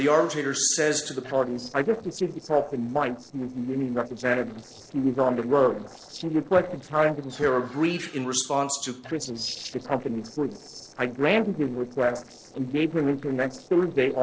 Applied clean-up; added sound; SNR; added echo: neural separator model SepFormer DNS4.